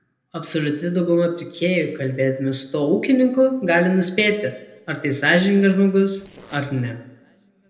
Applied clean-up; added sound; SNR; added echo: neural separator model SepFormer DNS4.